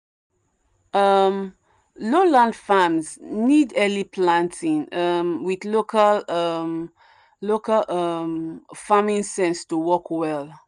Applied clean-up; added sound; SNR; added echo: none; none; none; none.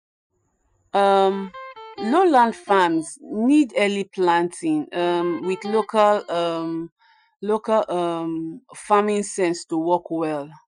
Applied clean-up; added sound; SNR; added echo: classical method Wiener filter.